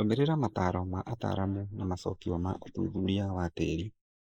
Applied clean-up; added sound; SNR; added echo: neural mask model Resemble Enhance denoiser.